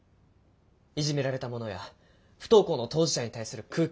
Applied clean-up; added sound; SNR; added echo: none; none; none; none.